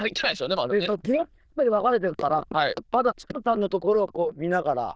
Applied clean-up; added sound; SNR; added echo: neural diffusion model UNIVERSE++.